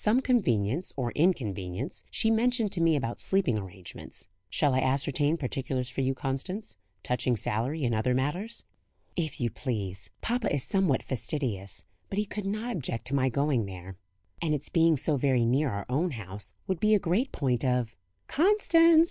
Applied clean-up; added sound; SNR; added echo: none; none; none; none.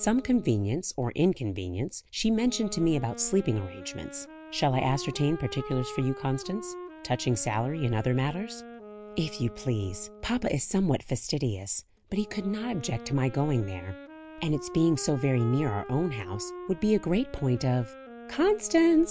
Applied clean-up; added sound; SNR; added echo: none; Wind instrument, woodwind instrument; 15 dB; none.